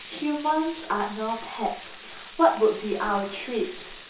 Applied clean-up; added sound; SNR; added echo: none; Frying (food); 16 dB; reverberation time 0.6 s.